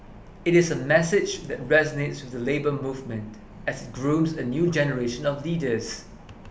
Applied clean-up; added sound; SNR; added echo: none; none; none; none.